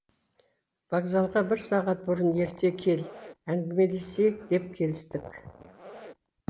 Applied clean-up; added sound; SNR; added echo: none; Zipper (clothing); 20 dB; none.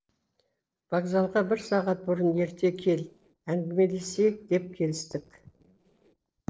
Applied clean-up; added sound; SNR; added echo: neural separator model SepFormer DNS4.